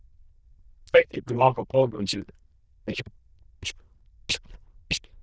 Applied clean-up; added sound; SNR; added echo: neural diffusion model UNIVERSE++.